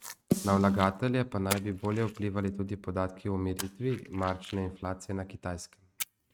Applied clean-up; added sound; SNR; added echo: neural mask model RNNoise.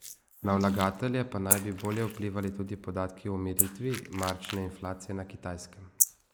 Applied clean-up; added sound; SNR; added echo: neural mask model Resemble Enhance denoiser.